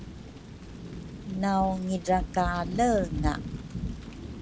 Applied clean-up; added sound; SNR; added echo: none; Thunder / Rain; 6 dB; none.